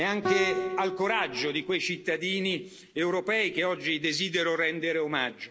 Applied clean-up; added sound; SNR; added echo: none; Guitar; 7 dB; none.